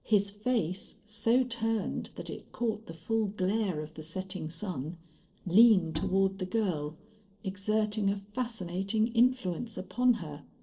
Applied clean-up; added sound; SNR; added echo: neural separator model SepFormer DNS4.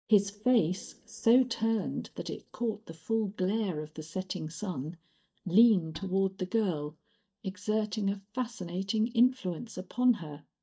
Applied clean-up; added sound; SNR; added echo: neural mask model DeepFilterNet 3.